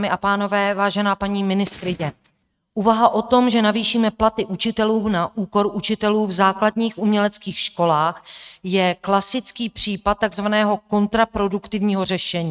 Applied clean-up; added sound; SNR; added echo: neural mask model RNNoise.